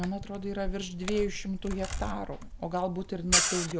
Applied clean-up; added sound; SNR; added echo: none; Camera; 0 dB; none.